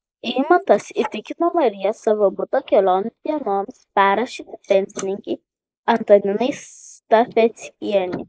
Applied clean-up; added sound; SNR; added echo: neural mask model Resemble Enhance denoiser.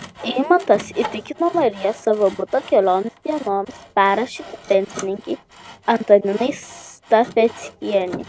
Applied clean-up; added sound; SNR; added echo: none; Sawing; 18 dB; none.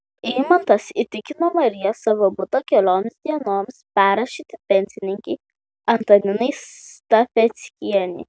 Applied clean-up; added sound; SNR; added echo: none; none; none; none.